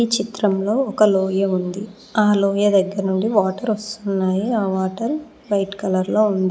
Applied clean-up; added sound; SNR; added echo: none; none; none; none.